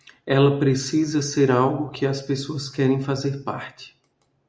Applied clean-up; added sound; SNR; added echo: none; none; none; none.